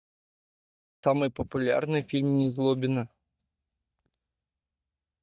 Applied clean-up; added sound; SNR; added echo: neural mask model DeepFilterNet 3.